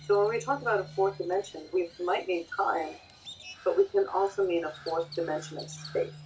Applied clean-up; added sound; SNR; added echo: none; Crow; 17 dB; reverberation time 0.2 s.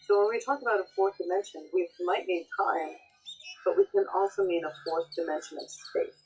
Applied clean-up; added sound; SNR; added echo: classical method WPE with log-MMSE.